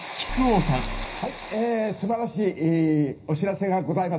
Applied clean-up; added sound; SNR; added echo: none; Alarm; 8 dB; reverberation time 0.4 s.